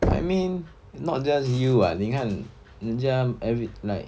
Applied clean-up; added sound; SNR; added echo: none; Knock; 7 dB; none.